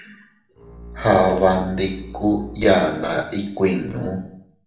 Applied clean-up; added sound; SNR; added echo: none; Bowed string instrument; 17 dB; reverberation time 0.6 s.